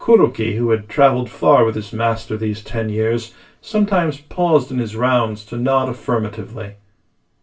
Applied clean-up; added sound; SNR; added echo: none; none; none; reverberation time 0.2 s.